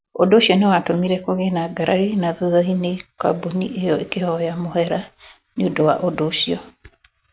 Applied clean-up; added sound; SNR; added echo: none; none; none; none.